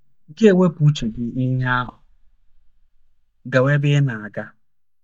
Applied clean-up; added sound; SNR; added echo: neural mask model DeepFilterNet 3.